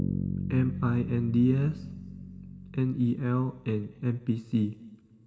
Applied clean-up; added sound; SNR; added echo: none; Bass guitar; 8 dB; reverberation time 1.7 s.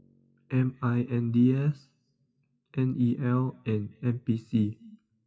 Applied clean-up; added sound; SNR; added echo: classical method WPE with log-MMSE.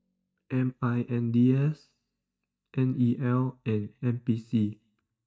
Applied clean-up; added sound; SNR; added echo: neural mask model DeepFilterNet 3.